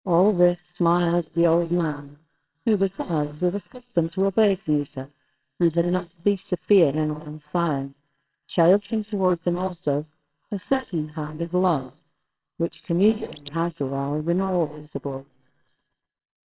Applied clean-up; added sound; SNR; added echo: neural separator model SepFormer WHAMR!.